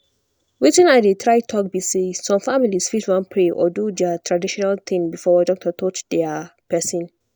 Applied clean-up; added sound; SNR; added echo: none; none; none; none.